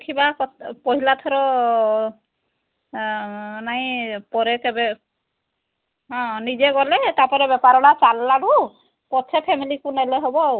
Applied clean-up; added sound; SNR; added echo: none; none; none; none.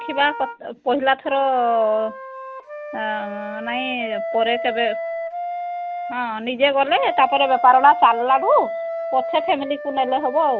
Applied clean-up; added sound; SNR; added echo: none; Wind instrument, woodwind instrument; 9 dB; none.